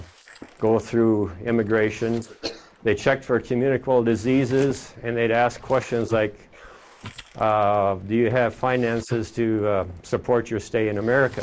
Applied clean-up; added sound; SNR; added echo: neural mask model Resemble Enhance denoiser.